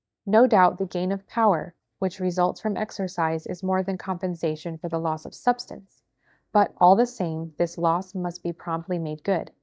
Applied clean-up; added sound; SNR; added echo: neural mask model DeepFilterNet 3.